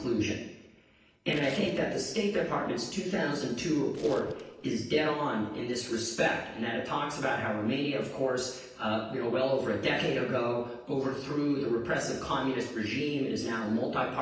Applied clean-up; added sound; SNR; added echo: neural separator model SepFormer DNS4.